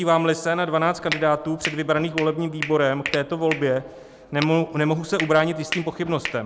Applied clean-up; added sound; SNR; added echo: none; Hands + Tap / Glass; 12 dB; none.